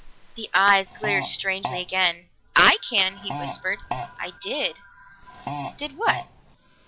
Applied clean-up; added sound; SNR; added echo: none; Fart; 8 dB; none.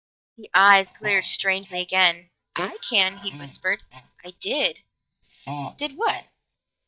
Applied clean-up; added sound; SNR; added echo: neural mask model DeepFilterNet 3.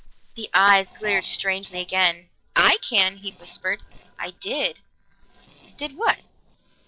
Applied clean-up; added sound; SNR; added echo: neural separator model SepFormer DNS4.